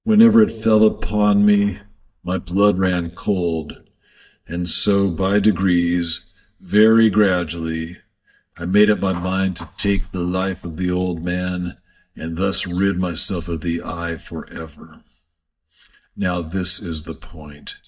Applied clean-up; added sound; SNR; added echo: neural mask model DeepFilterNet 3.